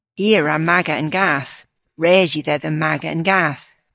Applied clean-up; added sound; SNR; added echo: neural mask model DeepFilterNet 3.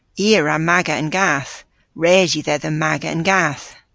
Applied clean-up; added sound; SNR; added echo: none; none; none; none.